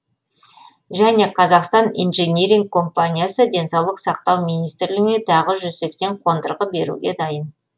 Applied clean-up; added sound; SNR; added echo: none; none; none; none.